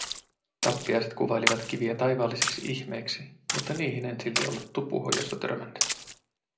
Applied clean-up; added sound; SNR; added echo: none; Splash, splatter; 4 dB; reverberation time 0.5 s.